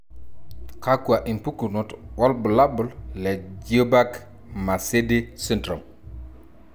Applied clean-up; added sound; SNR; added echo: none; none; none; none.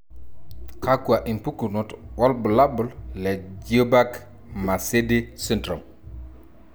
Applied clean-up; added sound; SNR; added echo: none; Bowed string instrument; 20 dB; none.